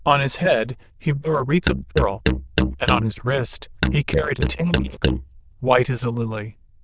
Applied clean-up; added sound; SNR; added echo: neural diffusion model UNIVERSE++.